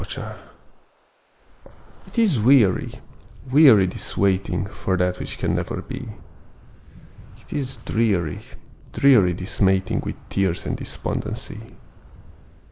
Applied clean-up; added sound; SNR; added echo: neural mask model Resemble Enhance denoiser.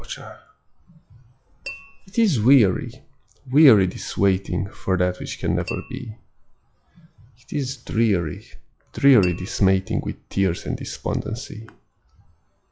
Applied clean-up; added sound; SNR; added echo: classical method log-MMSE.